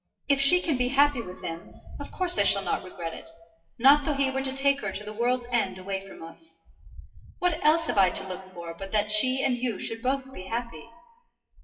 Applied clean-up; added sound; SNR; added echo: classical method WPE with log-MMSE.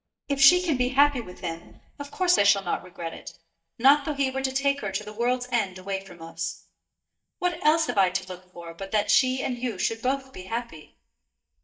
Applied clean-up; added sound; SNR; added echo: neural mask model DeepFilterNet 3.